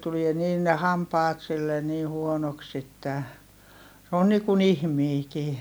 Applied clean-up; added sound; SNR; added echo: none; none; none; none.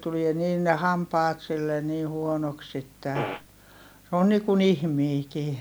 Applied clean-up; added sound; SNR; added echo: none; Fart; 5 dB; none.